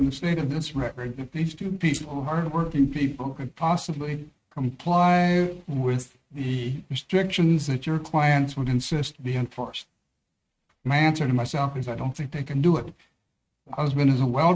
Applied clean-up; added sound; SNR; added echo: neural mask model RNNoise.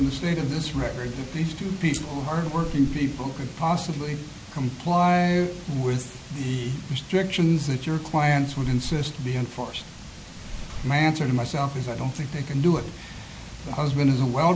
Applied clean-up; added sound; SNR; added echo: none; Fireworks; 13 dB; none.